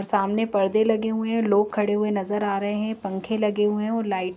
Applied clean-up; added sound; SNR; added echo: none; none; none; none.